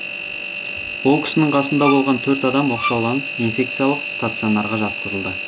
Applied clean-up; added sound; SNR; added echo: none; Bowed string instrument + Engine; 6 dB; none.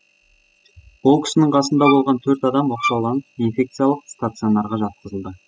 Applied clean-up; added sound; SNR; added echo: classical method spectral subtraction.